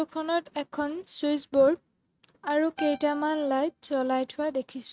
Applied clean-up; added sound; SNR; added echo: neural mask model RNNoise.